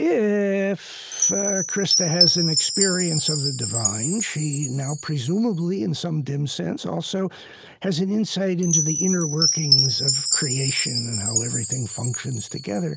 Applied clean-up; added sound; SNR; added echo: none; Chime; 1 dB; none.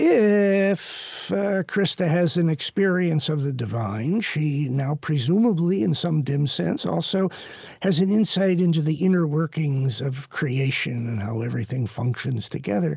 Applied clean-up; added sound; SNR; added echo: none; none; none; none.